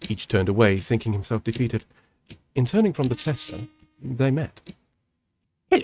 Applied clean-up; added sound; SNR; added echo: neural mask model RNNoise.